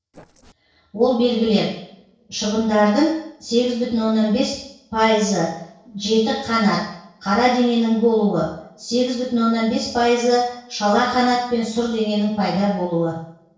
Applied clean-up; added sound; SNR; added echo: neural separator model SepFormer DNS4.